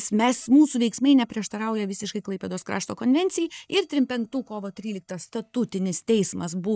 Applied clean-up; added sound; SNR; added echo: neural mask model DeepFilterNet 3.